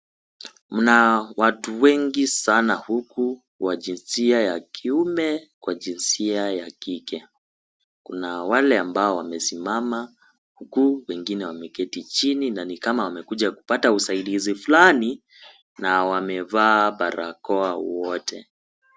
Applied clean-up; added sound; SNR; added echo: none; none; none; none.